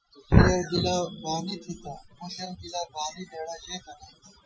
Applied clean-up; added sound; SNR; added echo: classical method Wiener filter.